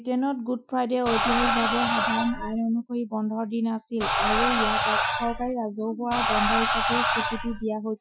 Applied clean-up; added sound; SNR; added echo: classical method Wiener filter.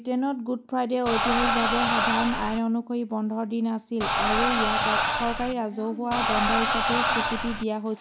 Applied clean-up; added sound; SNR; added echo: none; Crowd; -3 dB; none.